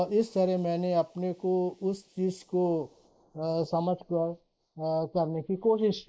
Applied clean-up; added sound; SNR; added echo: neural mask model Resemble Enhance denoiser.